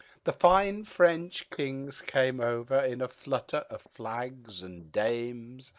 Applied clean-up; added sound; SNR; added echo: neural mask model Resemble Enhance denoiser.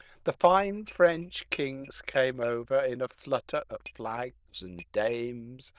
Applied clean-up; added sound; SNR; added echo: neural diffusion model UNIVERSE++.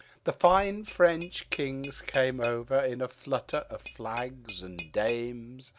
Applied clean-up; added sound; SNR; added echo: none; Tap / Glass; 17 dB; none.